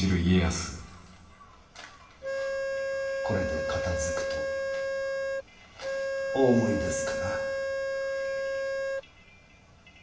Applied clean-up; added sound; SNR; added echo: none; Organ; -2 dB; reverberation time 0.8 s.